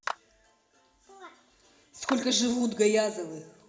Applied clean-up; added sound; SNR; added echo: none; Clapping; 12 dB; reverberation time 1.1 s.